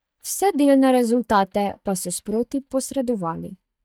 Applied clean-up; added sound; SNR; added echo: neural mask model DeepFilterNet 3.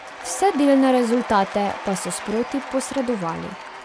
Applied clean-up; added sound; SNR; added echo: none; Applause / Crowd / Cheering; 12 dB; none.